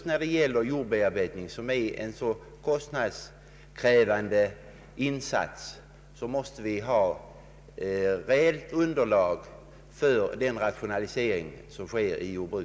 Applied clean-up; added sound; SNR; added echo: none; none; none; none.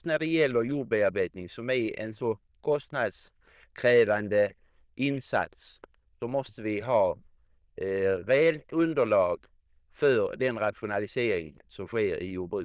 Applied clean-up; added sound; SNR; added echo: neural diffusion model UNIVERSE++.